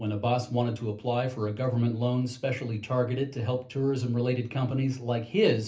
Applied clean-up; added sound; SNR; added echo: none; none; none; reverberation time 0.3 s.